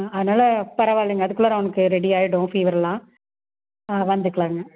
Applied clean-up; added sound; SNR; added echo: none; none; none; none.